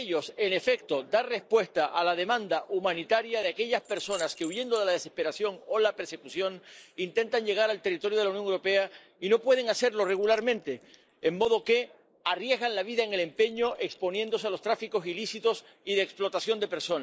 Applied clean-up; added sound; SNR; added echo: neural mask model Resemble Enhance denoiser.